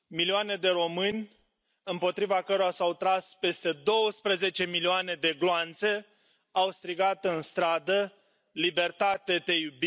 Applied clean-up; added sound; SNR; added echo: none; none; none; none.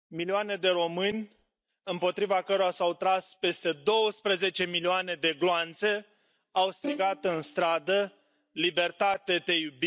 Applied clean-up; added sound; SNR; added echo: neural mask model DeepFilterNet 3.